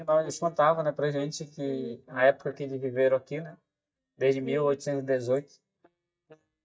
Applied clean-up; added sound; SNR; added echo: neural mask model DeepFilterNet 3.